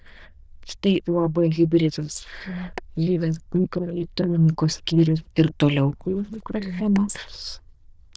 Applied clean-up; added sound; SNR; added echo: neural diffusion model UNIVERSE++.